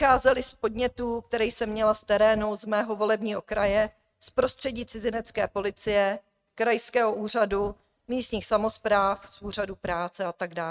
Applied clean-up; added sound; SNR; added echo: neural mask model RNNoise.